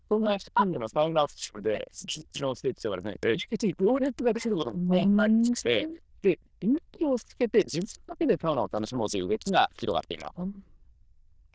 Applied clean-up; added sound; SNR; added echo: neural diffusion model UNIVERSE++.